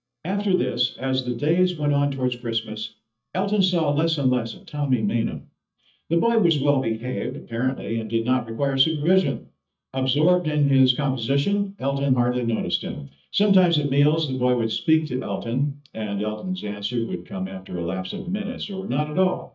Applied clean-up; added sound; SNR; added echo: neural mask model DeepFilterNet 3.